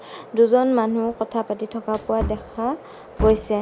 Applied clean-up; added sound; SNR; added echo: none; Wood; 12 dB; none.